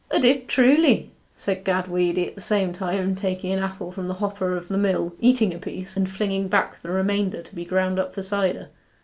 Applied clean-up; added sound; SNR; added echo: none; none; none; none.